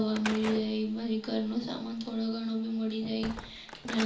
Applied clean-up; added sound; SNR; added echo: none; Slam / Wood; 11 dB; reverberation time 0.4 s.